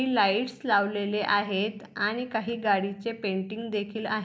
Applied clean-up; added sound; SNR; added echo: none; none; none; none.